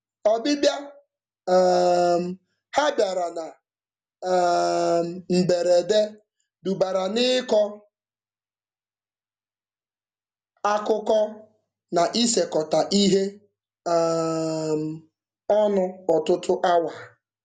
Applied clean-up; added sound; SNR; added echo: none; none; none; none.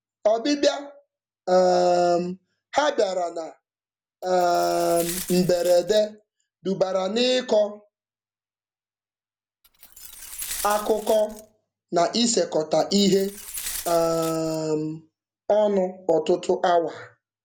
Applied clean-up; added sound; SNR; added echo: none; Glass; 13 dB; none.